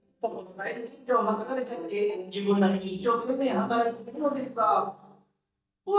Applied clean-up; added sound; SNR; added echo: neural mask model DeepFilterNet 3.